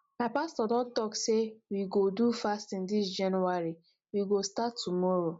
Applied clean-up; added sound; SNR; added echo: none; none; none; none.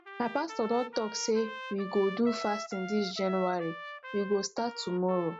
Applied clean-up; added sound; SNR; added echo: none; Trumpet; 11 dB; none.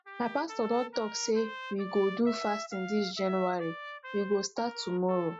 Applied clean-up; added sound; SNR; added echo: classical method Wiener filter.